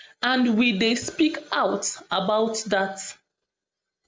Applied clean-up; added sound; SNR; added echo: none; none; none; none.